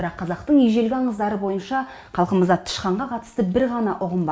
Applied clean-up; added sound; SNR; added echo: none; none; none; none.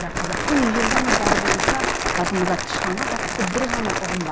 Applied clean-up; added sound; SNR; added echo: none; Crumpling, crinkling; -3 dB; none.